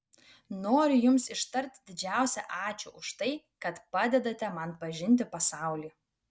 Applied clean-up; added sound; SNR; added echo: none; none; none; none.